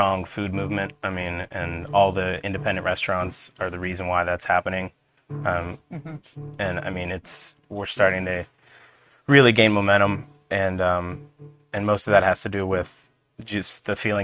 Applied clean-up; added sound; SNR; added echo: neural mask model RNNoise.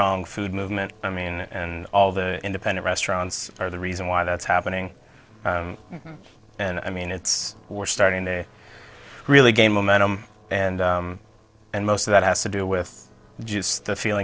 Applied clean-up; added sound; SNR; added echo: neural separator model SepFormer DNS4.